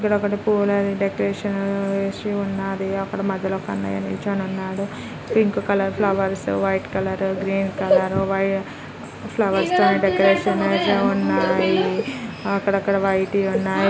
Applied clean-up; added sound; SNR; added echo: none; none; none; none.